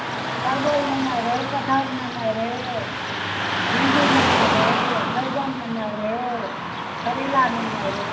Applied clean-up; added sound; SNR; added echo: none; Car passing by / Traffic noise, roadway noise; -1 dB; reverberation time 1.3 s.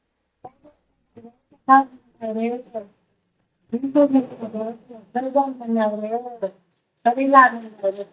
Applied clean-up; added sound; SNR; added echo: neural mask model DeepFilterNet 3.